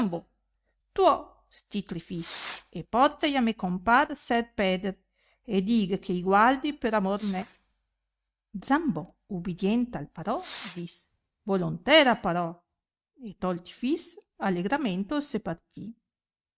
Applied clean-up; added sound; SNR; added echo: neural mask model RNNoise.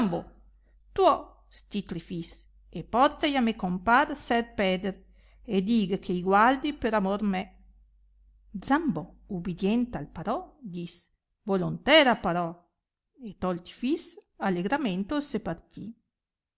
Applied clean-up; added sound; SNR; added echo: none; none; none; none.